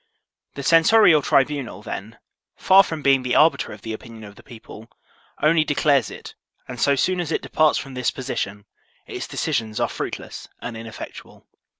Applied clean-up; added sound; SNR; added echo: none; none; none; none.